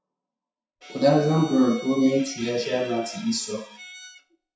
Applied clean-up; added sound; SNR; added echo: classical method WPE with log-MMSE.